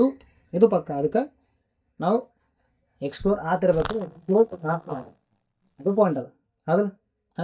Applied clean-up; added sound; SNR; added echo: neural mask model DeepFilterNet 3.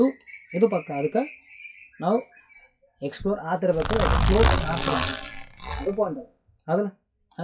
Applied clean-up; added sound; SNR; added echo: classical method WPE with log-MMSE.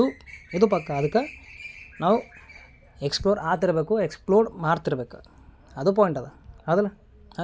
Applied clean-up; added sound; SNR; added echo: none; none; none; none.